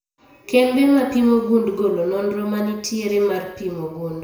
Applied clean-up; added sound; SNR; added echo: none; none; none; reverberation time 0.8 s.